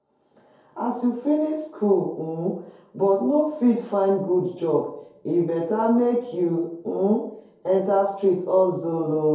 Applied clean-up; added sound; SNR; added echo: none; none; none; reverberation time 2.3 s.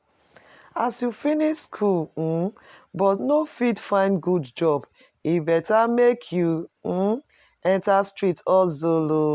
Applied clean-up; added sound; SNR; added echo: none; none; none; none.